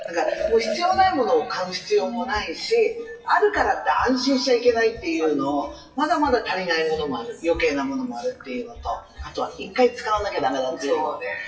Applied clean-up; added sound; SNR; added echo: classical method WPE with log-MMSE.